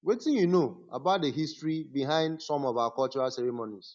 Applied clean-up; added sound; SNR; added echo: none; none; none; none.